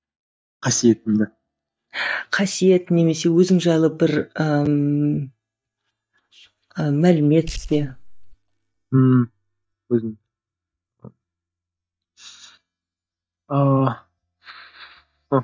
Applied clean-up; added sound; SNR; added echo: neural mask model DeepFilterNet 3.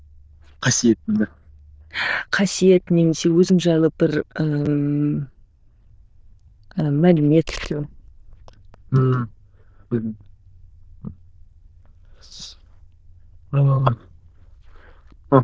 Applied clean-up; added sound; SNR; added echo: neural diffusion model UNIVERSE++.